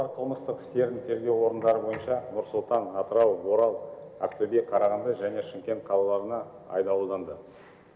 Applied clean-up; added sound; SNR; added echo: none; none; none; none.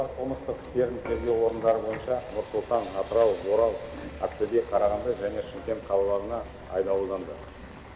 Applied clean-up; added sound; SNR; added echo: none; Frying (food) / Dishes, pots, and pans; 14 dB; none.